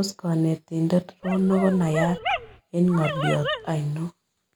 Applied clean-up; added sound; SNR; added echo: none; Dog; 6 dB; none.